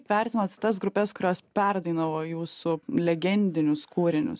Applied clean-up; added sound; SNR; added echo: none; none; none; none.